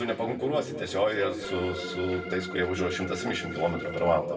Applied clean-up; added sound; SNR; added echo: none; Organ; 12 dB; reverberation time 2.0 s.